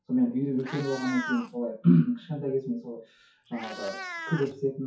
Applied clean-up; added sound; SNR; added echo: classical method WPE with log-MMSE.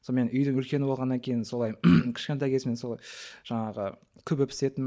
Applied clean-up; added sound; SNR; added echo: none; none; none; none.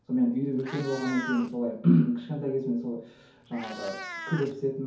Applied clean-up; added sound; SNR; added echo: none; Meow; 14 dB; reverberation time 0.6 s.